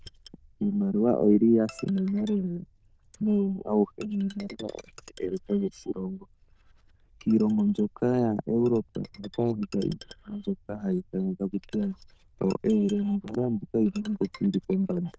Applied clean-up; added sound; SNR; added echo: neural diffusion model UNIVERSE++.